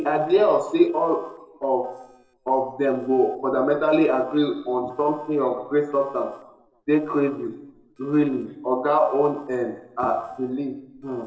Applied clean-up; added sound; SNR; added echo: neural separator model SepFormer DNS4.